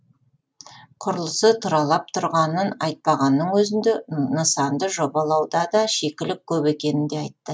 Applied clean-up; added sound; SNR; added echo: none; none; none; none.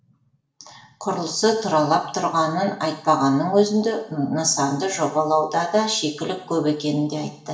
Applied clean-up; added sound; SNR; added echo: none; none; none; reverberation time 0.7 s.